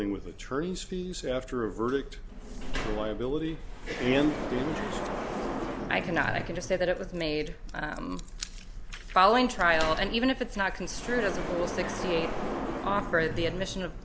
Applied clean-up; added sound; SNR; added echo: none; Sliding door; 7 dB; none.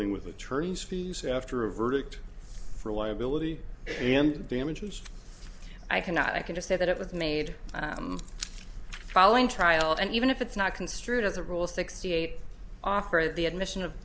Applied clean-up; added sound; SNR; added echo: none; none; none; none.